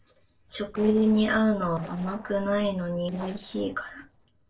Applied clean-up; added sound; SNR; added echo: neural separator model SepFormer DNS4.